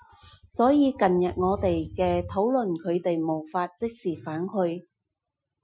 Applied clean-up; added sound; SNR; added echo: classical method Wiener filter.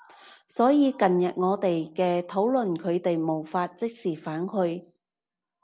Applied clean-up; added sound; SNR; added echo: none; none; none; none.